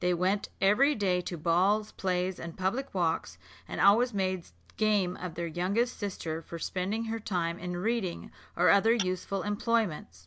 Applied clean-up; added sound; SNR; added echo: none; Tap / Glass; 14 dB; none.